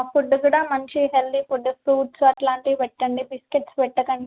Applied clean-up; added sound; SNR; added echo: none; none; none; none.